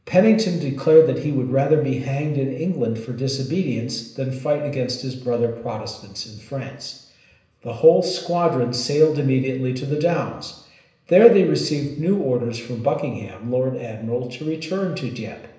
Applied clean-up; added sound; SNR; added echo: none; none; none; reverberation time 0.9 s.